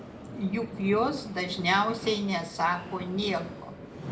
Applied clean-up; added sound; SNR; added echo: none; Subway, metro, underground; 11 dB; reverberation time 0.6 s.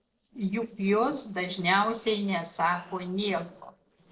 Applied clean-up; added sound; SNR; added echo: neural separator model SepFormer DNS4.